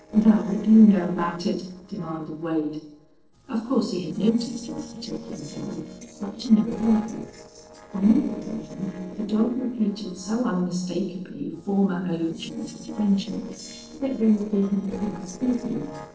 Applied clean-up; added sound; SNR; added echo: neural separator model SepFormer DNS4.